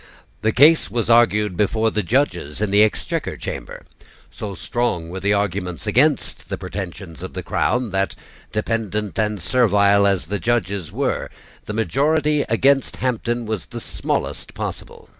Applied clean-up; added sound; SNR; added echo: none; none; none; none.